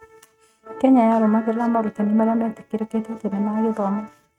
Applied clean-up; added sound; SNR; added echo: neural mask model RNNoise.